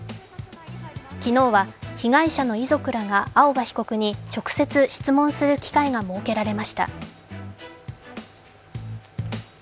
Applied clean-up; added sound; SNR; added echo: none; none; none; none.